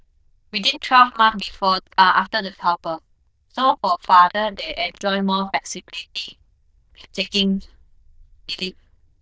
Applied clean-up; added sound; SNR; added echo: neural diffusion model UNIVERSE++.